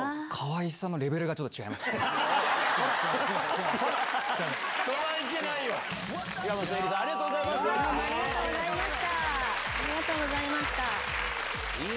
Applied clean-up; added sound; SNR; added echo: none; none; none; none.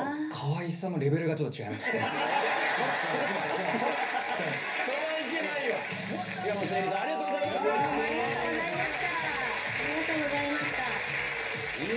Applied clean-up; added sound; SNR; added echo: none; none; none; reverberation time 0.3 s.